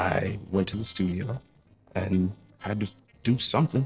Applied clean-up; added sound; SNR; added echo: neural separator model SepFormer DNS4.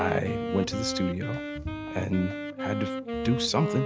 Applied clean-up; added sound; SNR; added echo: none; Wind instrument, woodwind instrument; 3 dB; none.